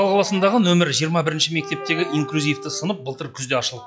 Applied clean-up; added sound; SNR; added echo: classical method log-MMSE.